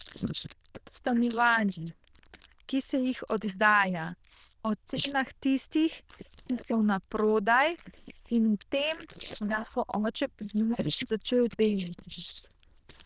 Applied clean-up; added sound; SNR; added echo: neural diffusion model UNIVERSE++.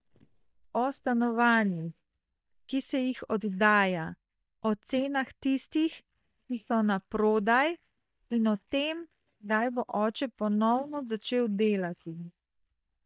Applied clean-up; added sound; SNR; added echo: neural mask model DeepFilterNet 3.